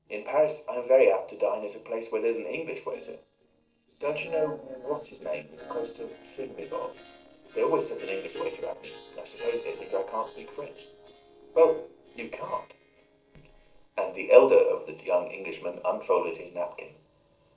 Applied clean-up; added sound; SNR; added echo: neural separator model SepFormer DNS4.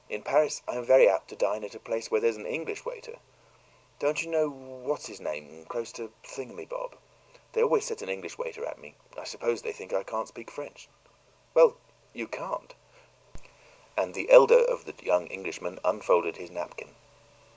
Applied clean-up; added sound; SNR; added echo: none; none; none; none.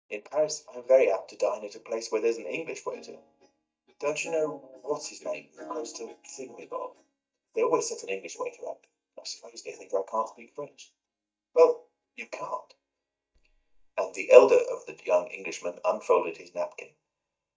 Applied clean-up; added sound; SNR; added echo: neural mask model DeepFilterNet 3.